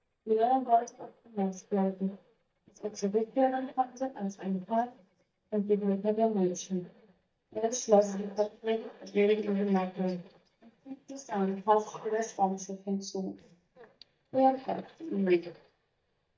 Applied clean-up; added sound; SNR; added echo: neural mask model DeepFilterNet 3.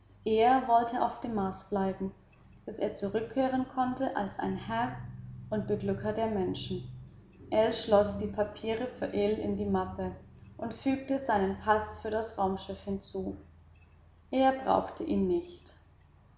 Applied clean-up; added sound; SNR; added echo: none; none; none; none.